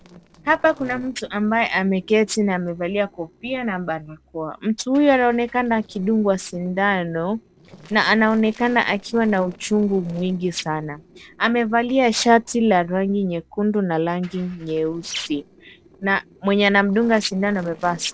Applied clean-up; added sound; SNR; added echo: neural separator model SepFormer DNS4.